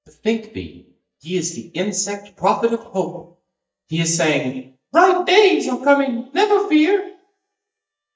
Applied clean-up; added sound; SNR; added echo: neural mask model DeepFilterNet 3.